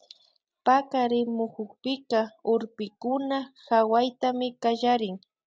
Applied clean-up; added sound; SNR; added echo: none; none; none; none.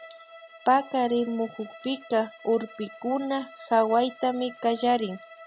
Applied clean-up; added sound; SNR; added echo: none; Bowed string instrument; 20 dB; none.